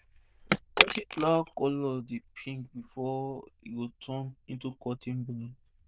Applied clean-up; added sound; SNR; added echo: neural diffusion model UNIVERSE++.